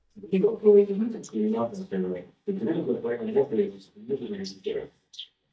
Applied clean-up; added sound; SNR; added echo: neural mask model DeepFilterNet 3.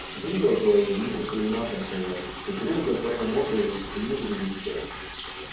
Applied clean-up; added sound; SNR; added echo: none; Liquid; 8 dB; reverberation time 0.6 s.